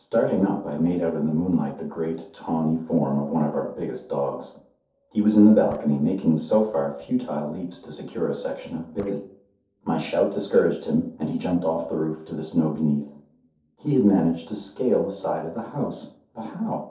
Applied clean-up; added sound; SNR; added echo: neural separator model SepFormer DNS4.